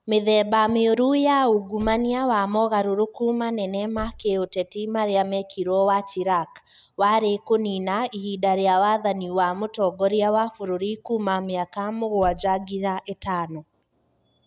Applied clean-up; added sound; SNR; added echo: none; Slam / Car; 19 dB; none.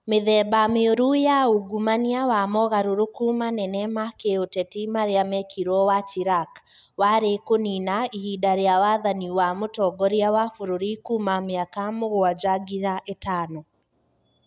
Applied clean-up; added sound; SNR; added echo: none; none; none; none.